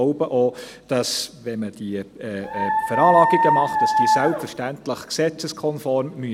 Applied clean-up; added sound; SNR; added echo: none; Dog; -3 dB; none.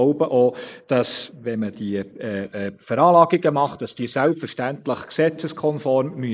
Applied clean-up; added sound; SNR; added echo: neural mask model Resemble Enhance denoiser.